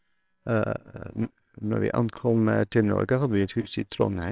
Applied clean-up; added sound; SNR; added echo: neural separator model SepFormer WHAMR!.